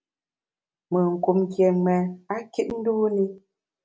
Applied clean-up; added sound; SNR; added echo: none; none; none; none.